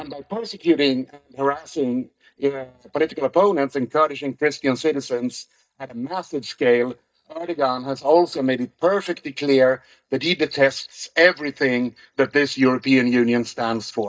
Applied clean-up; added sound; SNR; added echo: neural mask model DeepFilterNet 3.